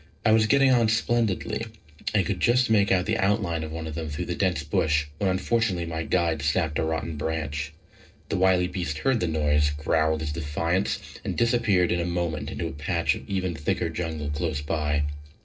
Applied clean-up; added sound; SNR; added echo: neural separator model SepFormer DNS4.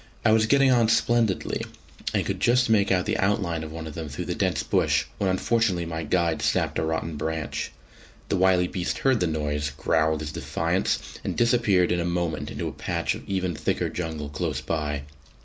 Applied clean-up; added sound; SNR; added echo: none; none; none; none.